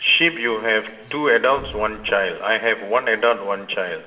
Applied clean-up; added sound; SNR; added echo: none; Explosion; 19 dB; reverberation time 2.2 s.